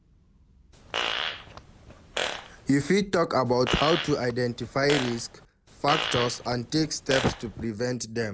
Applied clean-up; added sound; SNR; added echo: none; Fart; 6 dB; none.